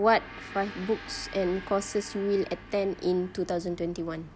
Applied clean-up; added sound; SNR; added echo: none; Gong; 17 dB; none.